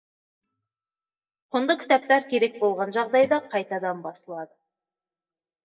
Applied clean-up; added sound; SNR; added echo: neural mask model DeepFilterNet 3.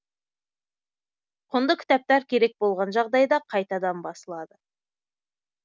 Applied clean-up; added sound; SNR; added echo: none; none; none; none.